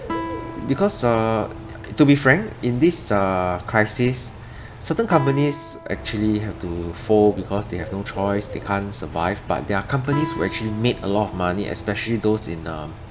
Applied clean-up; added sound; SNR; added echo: none; Guitar + Bird / Rain; 12 dB; none.